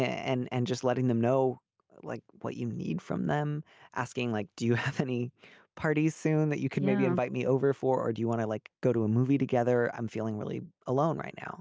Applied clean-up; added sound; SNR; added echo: none; none; none; none.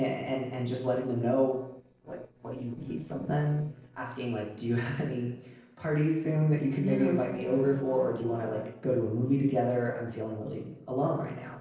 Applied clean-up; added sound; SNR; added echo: neural separator model SepFormer DNS4.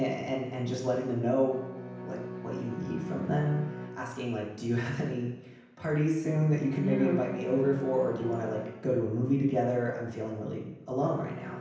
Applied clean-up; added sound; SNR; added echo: none; Bowed string instrument; 13 dB; reverberation time 0.9 s.